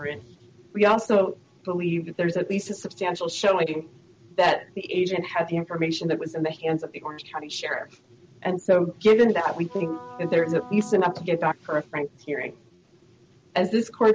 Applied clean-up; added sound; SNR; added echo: none; Wind instrument, woodwind instrument; 19 dB; none.